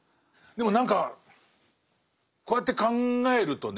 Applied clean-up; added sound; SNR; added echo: none; none; none; none.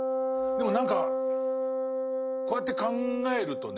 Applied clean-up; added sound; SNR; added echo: none; Wind instrument, woodwind instrument; -3 dB; none.